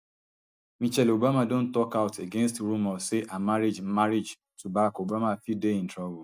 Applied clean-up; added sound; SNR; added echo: neural mask model DeepFilterNet 3.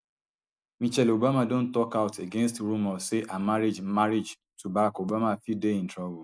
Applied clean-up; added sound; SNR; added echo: neural mask model Resemble Enhance denoiser.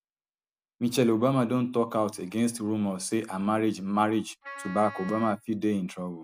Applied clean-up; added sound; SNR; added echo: none; Wind instrument, woodwind instrument; 14 dB; none.